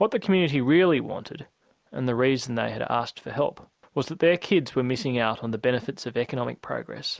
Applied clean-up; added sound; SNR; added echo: none; none; none; none.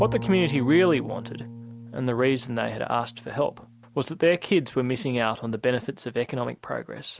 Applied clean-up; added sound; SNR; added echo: none; Bowed string instrument; 14 dB; none.